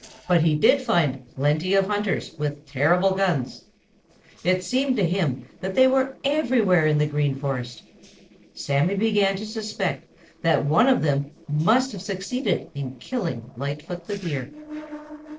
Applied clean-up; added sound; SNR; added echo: neural separator model SepFormer DNS4.